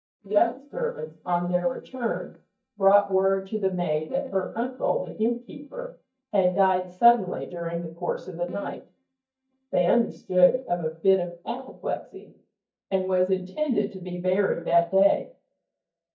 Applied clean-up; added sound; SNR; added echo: neural mask model DeepFilterNet 3.